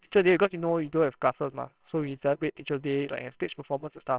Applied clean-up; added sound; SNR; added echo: neural separator model SepFormer WHAMR!.